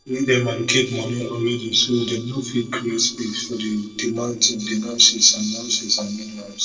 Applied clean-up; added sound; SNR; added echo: neural separator model SepFormer DNS4.